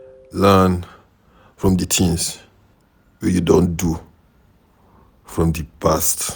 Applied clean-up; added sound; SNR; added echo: none; none; none; none.